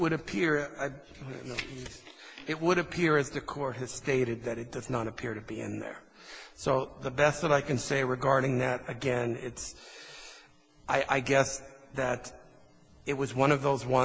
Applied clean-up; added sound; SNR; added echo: none; none; none; none.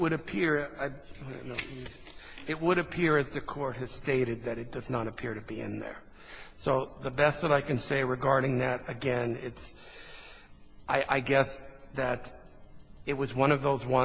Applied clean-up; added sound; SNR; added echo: none; Tick-tock; 18 dB; none.